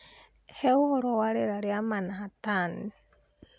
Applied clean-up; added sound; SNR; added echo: none; none; none; none.